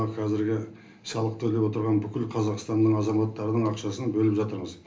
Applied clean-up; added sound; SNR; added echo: none; none; none; reverberation time 0.3 s.